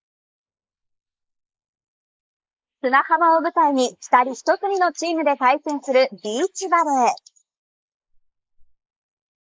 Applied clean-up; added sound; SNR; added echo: neural mask model Resemble Enhance denoiser.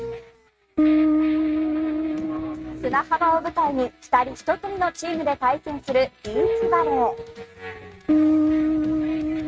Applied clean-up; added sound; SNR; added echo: neural mask model RNNoise.